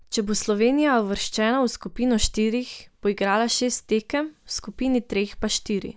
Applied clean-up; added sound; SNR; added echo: none; none; none; none.